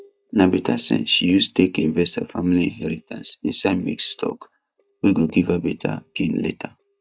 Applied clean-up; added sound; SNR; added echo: neural mask model DeepFilterNet 3.